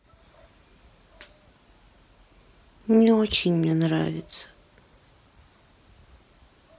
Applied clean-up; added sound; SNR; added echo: none; none; none; none.